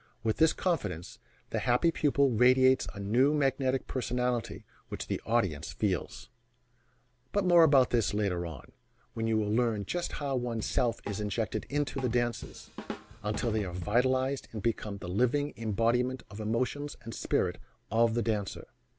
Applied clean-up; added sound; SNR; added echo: none; Drum / Drum kit; 13 dB; none.